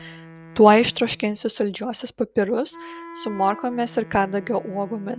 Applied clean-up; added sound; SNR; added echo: none; Wind instrument, woodwind instrument; 20 dB; none.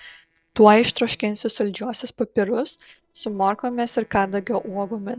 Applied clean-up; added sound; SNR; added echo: neural separator model SepFormer DNS4.